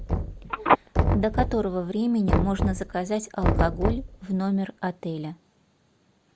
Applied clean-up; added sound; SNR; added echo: none; Knock + Telephone; -1 dB; none.